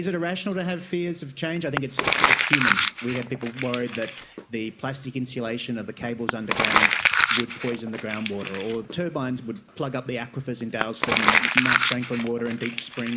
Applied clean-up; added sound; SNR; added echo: none; Crumpling, crinkling; -3 dB; none.